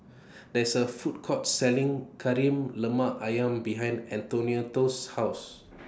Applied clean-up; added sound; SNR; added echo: none; none; none; none.